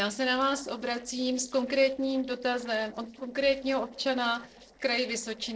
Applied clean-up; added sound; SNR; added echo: neural separator model SepFormer DNS4.